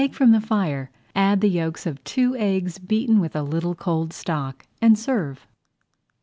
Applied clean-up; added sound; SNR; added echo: none; none; none; none.